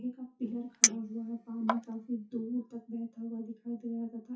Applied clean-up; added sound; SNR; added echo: classical method WPE with log-MMSE.